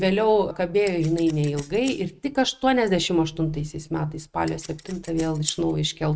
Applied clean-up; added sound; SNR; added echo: neural mask model RNNoise.